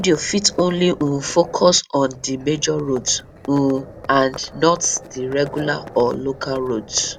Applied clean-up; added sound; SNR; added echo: none; Livestock, farm animals, working animals; 17 dB; none.